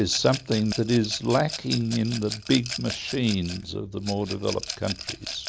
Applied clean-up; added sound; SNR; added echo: none; Rattle / Glass; 10 dB; none.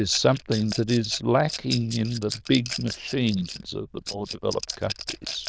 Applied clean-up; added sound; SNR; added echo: neural diffusion model UNIVERSE++.